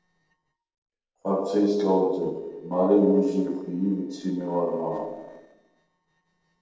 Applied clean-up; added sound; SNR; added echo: neural separator model SepFormer DNS4.